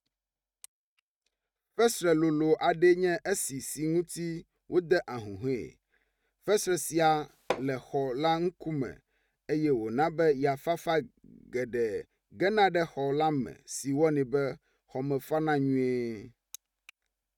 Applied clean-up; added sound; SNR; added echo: neural mask model RNNoise.